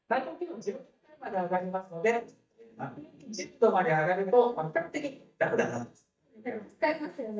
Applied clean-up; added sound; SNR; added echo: neural mask model DeepFilterNet 3.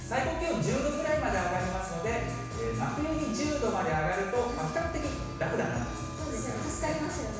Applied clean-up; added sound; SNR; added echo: none; Wind instrument, woodwind instrument; 15 dB; reverberation time 1.1 s.